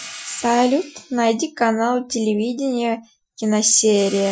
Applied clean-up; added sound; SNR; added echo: classical method Wiener filter.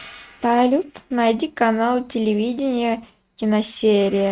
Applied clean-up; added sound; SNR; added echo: neural mask model RNNoise.